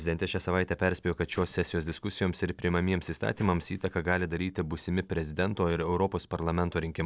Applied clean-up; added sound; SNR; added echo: neural separator model SepFormer DNS4.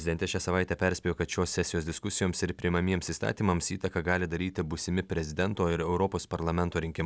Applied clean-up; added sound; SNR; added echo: none; none; none; none.